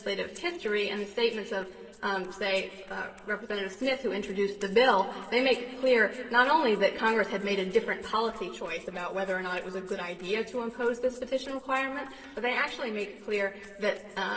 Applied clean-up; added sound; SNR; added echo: neural separator model SepFormer DNS4.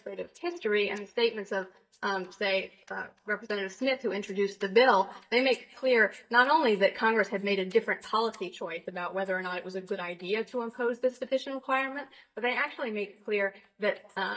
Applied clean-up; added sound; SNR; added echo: neural mask model DeepFilterNet 3.